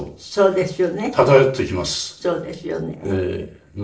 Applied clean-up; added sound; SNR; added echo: neural separator model SepFormer DNS4.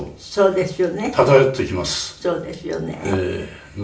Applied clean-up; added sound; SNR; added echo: none; Thump, thud; 19 dB; reverberation time 0.3 s.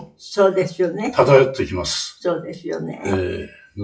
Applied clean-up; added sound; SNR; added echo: classical method WPE with log-MMSE.